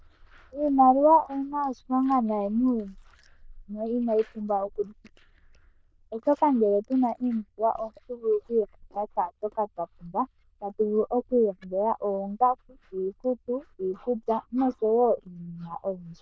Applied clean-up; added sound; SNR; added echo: neural diffusion model UNIVERSE++.